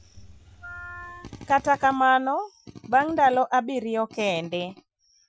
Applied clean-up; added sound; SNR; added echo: classical method Wiener filter.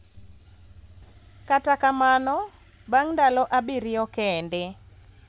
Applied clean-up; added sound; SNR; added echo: none; none; none; none.